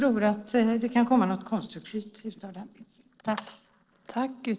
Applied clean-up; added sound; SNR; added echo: neural separator model SepFormer DNS4.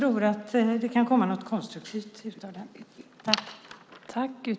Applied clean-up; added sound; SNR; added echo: none; none; none; none.